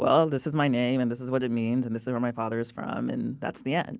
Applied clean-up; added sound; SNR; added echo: none; none; none; none.